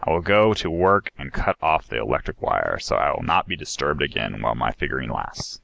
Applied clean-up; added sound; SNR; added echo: none; none; none; none.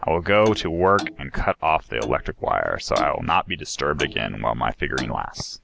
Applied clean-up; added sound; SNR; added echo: none; Clock; 16 dB; none.